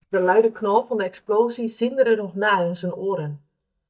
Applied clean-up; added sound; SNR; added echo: neural mask model DeepFilterNet 3.